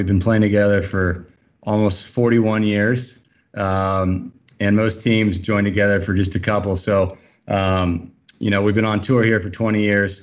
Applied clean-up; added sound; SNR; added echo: none; none; none; none.